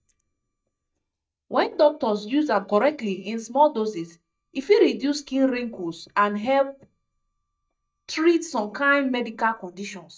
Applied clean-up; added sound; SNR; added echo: neural mask model DeepFilterNet 3.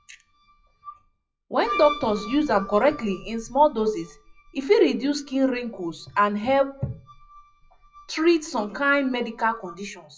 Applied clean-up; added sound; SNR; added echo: classical method WPE with log-MMSE.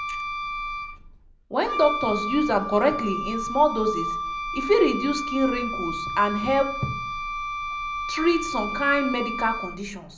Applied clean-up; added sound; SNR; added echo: none; Wind instrument, woodwind instrument; 5 dB; reverberation time 0.5 s.